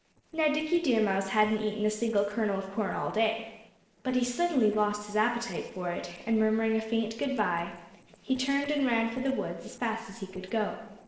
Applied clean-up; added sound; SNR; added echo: neural separator model SepFormer DNS4.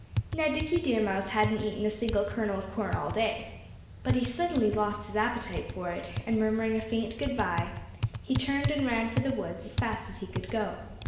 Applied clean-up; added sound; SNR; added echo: none; Typing; 5 dB; reverberation time 1.0 s.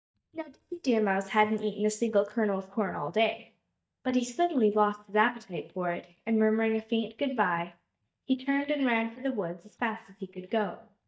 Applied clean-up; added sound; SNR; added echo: neural mask model DeepFilterNet 3.